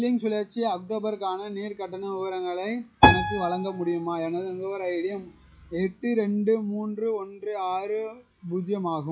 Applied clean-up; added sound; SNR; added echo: classical method log-MMSE.